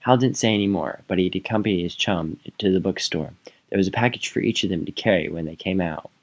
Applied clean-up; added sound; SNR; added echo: none; none; none; none.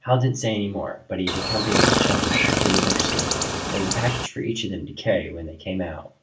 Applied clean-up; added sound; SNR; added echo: none; Chirp, tweet; -4 dB; reverberation time 0.3 s.